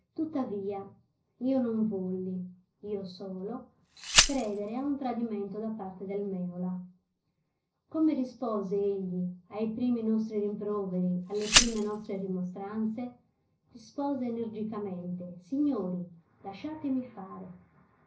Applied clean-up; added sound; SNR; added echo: none; Glass; -4 dB; reverberation time 0.5 s.